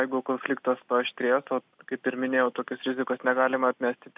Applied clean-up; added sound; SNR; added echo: none; none; none; none.